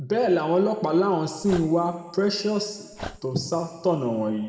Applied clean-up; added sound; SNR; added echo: none; Dog; 17 dB; reverberation time 1.2 s.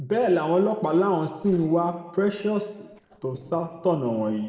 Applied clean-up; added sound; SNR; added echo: neural separator model SepFormer DNS4.